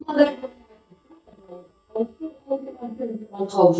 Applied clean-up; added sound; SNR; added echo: neural mask model DeepFilterNet 3.